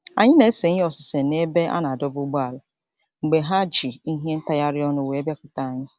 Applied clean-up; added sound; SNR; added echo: none; none; none; none.